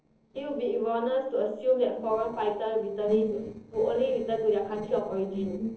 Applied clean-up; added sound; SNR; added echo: neural separator model SepFormer DNS4.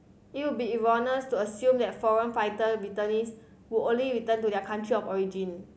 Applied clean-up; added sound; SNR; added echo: none; none; none; none.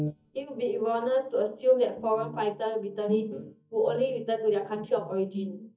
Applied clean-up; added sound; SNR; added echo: neural mask model DeepFilterNet 3.